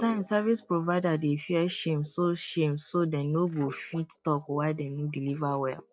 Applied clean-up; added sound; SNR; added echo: neural mask model DeepFilterNet 3.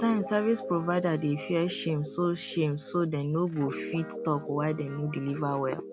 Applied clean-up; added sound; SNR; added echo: none; Guitar; 12 dB; none.